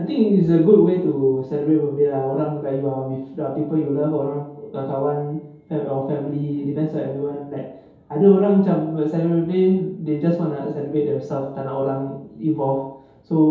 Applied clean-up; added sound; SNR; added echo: none; none; none; reverberation time 0.8 s.